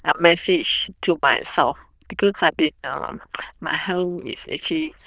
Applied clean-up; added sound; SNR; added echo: neural diffusion model UNIVERSE++.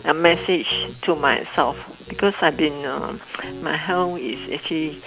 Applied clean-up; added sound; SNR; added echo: none; Piano; 16 dB; none.